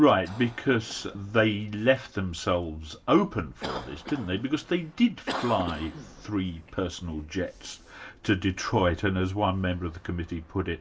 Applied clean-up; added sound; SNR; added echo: none; Cough; 17 dB; reverberation time 0.1 s.